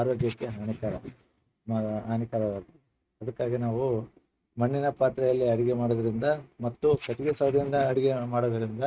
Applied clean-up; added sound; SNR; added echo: neural mask model RNNoise.